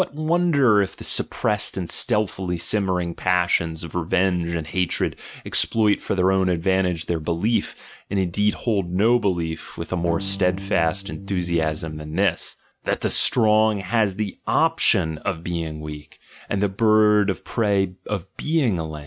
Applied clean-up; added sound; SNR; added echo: neural mask model RNNoise.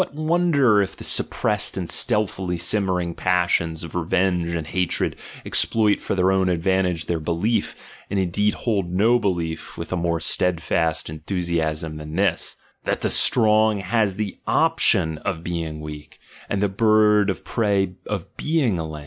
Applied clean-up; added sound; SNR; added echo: neural mask model Resemble Enhance denoiser.